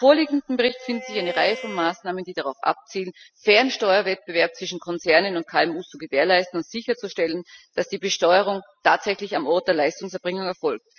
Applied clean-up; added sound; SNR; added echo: classical method spectral subtraction.